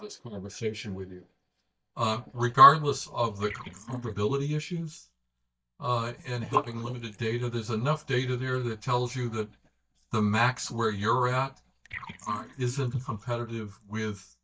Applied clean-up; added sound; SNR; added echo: neural mask model DeepFilterNet 3.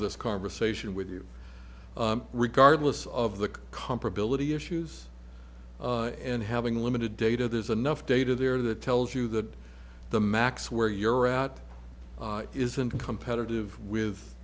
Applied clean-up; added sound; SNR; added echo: none; none; none; none.